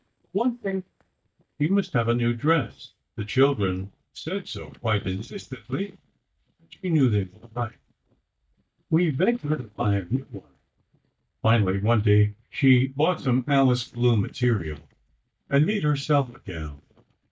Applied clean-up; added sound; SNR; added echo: neural mask model DeepFilterNet 3.